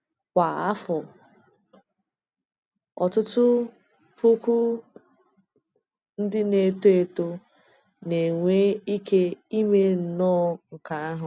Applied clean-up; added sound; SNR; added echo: none; none; none; none.